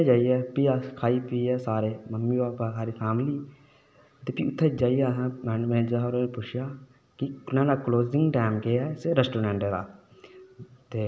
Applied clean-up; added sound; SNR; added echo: none; none; none; none.